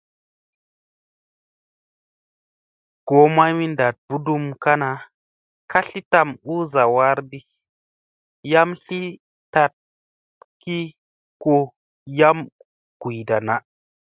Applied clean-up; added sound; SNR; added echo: none; none; none; none.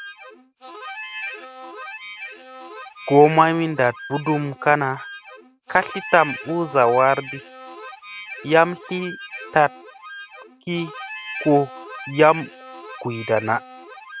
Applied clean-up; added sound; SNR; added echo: none; Harmonica; 15 dB; none.